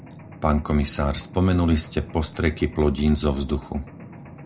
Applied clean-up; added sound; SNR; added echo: none; Mechanisms; 17 dB; none.